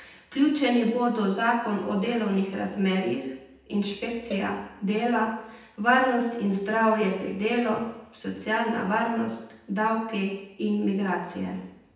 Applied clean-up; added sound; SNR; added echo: none; Cowbell; 19 dB; reverberation time 0.9 s.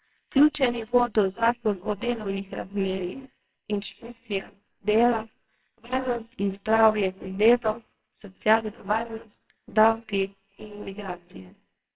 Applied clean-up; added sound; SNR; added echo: neural separator model SepFormer WHAMR!.